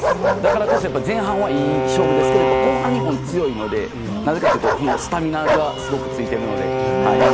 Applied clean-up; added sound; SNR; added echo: none; Bowed string instrument + Bark; -2 dB; none.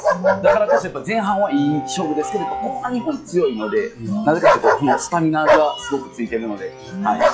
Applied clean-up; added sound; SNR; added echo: classical method log-MMSE.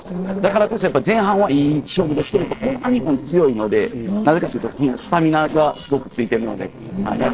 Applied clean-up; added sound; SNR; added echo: neural separator model SepFormer DNS4.